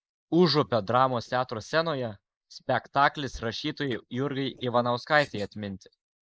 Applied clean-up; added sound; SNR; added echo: neural mask model Resemble Enhance denoiser.